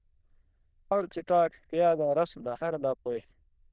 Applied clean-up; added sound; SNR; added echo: neural diffusion model UNIVERSE++.